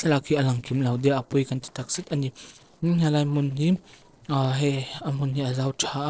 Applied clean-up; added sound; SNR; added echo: neural separator model SepFormer DNS4.